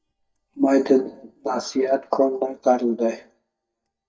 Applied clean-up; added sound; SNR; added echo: neural mask model DeepFilterNet 3.